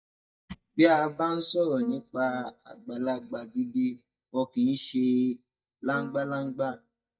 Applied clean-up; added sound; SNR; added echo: neural mask model DeepFilterNet 3.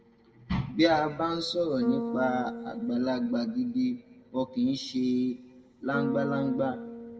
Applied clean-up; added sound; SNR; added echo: none; Bass guitar; 9 dB; reverberation time 1.5 s.